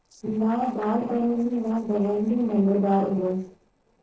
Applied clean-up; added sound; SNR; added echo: neural separator model SepFormer DNS4.